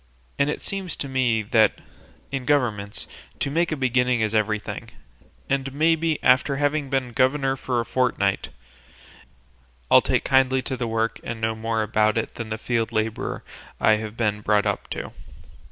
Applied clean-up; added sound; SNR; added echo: none; none; none; none.